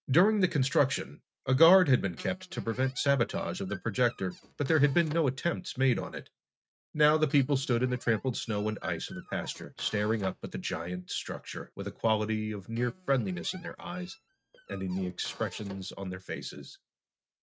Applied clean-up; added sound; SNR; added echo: neural mask model RNNoise.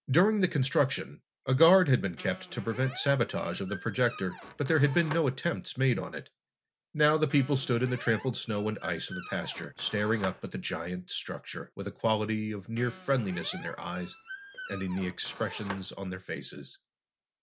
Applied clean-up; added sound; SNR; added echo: none; Squeak; 15 dB; none.